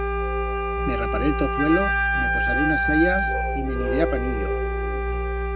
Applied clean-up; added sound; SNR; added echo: none; Musical instrument + Wind instrument, woodwind instrument; -4 dB; none.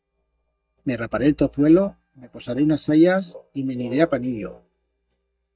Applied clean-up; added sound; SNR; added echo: neural mask model DeepFilterNet 3.